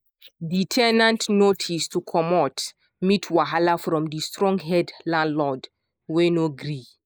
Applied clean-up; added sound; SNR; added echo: neural mask model Resemble Enhance denoiser.